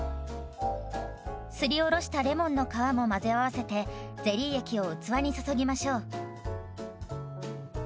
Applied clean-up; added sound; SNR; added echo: none; none; none; none.